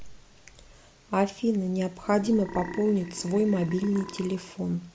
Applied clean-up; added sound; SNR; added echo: none; Burping, eructation; 14 dB; none.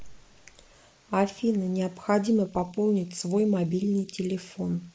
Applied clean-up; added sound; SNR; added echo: neural mask model Resemble Enhance denoiser.